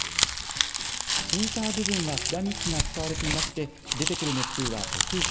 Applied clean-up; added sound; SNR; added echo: none; Crumpling, crinkling; -3 dB; reverberation time 1.3 s.